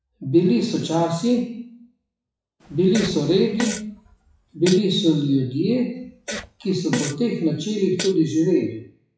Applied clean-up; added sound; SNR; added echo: classical method WPE with log-MMSE.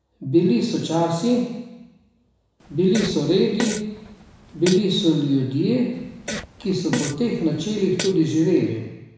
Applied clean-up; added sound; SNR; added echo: none; Fart; 10 dB; reverberation time 1.0 s.